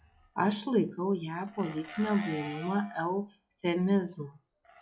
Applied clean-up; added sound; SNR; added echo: classical method log-MMSE.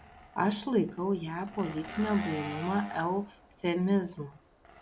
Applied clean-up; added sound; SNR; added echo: none; Engine; 14 dB; none.